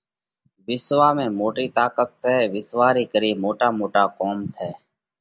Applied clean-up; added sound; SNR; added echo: none; none; none; none.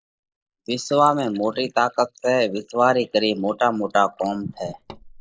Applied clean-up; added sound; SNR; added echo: neural mask model Resemble Enhance denoiser.